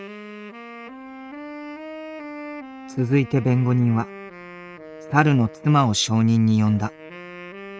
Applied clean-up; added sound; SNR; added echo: neural mask model RNNoise.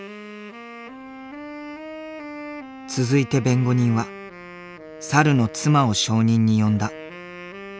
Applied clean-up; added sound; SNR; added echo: none; Wind instrument, woodwind instrument; 15 dB; none.